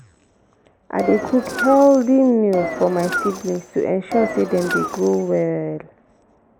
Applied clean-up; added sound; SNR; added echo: none; Engine; 8 dB; none.